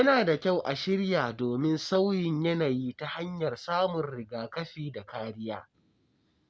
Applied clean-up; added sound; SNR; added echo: none; none; none; none.